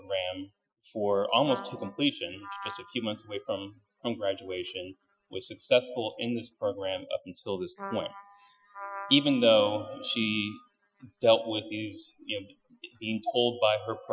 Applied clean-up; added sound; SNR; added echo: classical method Wiener filter.